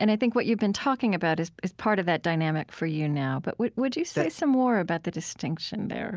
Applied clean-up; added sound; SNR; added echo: none; none; none; none.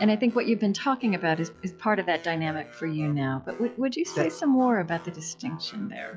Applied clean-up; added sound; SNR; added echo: classical method log-MMSE.